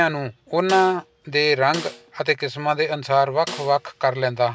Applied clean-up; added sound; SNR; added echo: none; Snare drum; 16 dB; none.